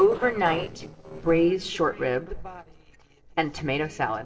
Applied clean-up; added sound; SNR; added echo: neural separator model SepFormer DNS4.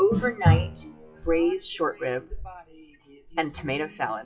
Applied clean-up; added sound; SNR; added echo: classical method WPE with log-MMSE.